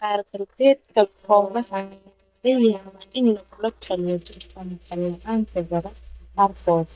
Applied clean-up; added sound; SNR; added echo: neural mask model DeepFilterNet 3.